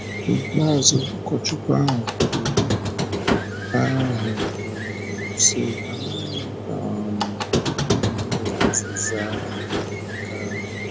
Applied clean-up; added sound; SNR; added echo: none; Squeak; 0 dB; none.